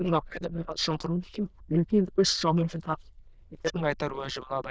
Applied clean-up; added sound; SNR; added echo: neural diffusion model UNIVERSE++.